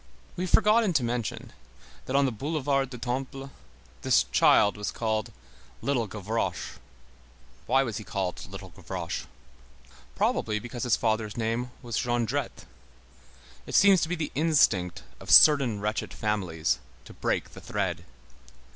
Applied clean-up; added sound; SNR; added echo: none; none; none; none.